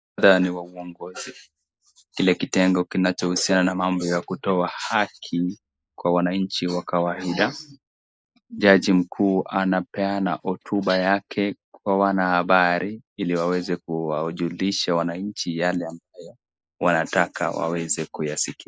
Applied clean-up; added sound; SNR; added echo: neural mask model Resemble Enhance denoiser.